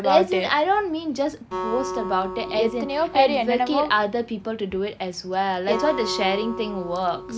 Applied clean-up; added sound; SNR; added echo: none; Acoustic guitar; 11 dB; none.